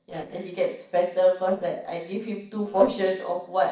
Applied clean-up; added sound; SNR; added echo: neural separator model SepFormer DNS4.